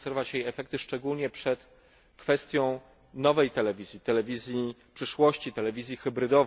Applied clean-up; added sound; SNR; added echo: none; none; none; none.